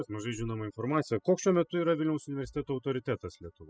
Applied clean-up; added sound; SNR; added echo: classical method spectral subtraction.